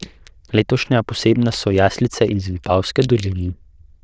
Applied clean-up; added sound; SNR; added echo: neural diffusion model UNIVERSE++.